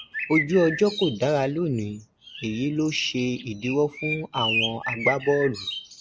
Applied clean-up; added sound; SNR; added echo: none; Bird; 7 dB; none.